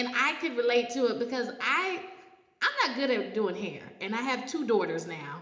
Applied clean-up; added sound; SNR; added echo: none; none; none; reverberation time 0.8 s.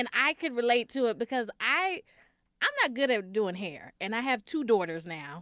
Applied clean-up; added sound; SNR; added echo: none; none; none; none.